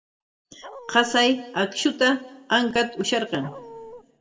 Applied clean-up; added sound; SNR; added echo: none; Dog; 16 dB; reverberation time 0.8 s.